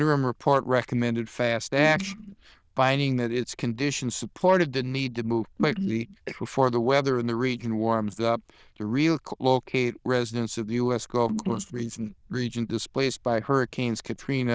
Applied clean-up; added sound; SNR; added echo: neural diffusion model UNIVERSE++.